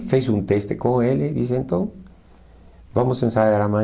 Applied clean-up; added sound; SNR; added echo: none; none; none; none.